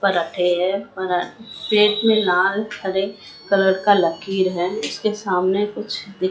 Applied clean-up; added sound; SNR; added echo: classical method log-MMSE.